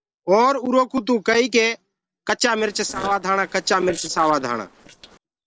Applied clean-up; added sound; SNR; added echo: neural separator model SepFormer DNS4.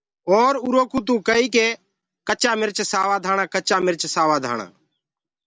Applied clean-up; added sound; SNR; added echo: none; none; none; none.